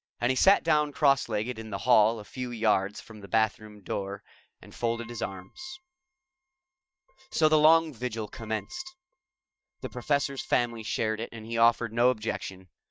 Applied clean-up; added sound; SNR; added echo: neural mask model RNNoise.